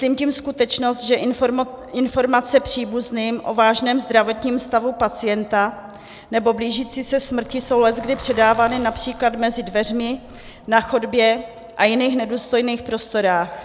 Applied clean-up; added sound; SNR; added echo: none; Zipper (clothing); 19 dB; none.